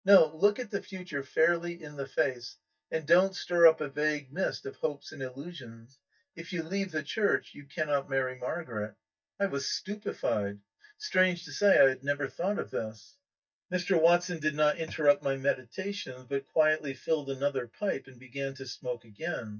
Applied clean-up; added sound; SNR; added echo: neural mask model DeepFilterNet 3.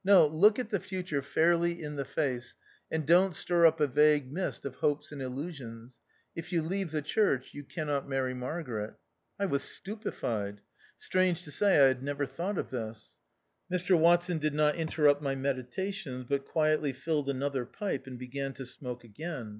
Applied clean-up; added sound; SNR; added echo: none; none; none; none.